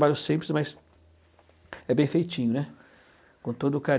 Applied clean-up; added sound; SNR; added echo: none; none; none; none.